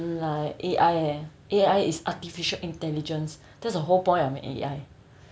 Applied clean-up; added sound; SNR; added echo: none; none; none; none.